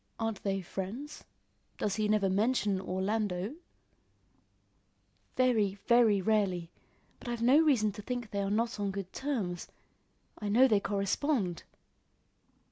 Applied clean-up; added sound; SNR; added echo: none; none; none; none.